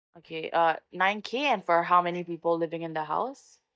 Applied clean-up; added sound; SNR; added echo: neural mask model DeepFilterNet 3.